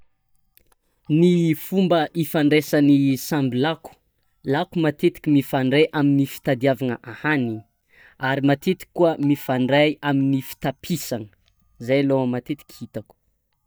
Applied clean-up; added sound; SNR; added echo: neural mask model DeepFilterNet 3.